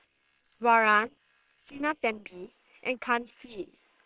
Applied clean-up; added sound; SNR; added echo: neural separator model SepFormer WHAM!.